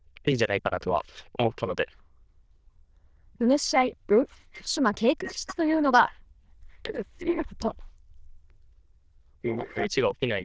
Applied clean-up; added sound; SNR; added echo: neural diffusion model UNIVERSE++.